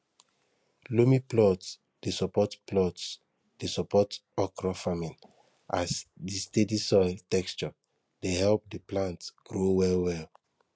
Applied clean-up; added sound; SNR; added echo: none; none; none; none.